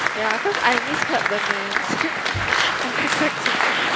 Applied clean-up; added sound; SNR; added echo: none; Applause; -4 dB; none.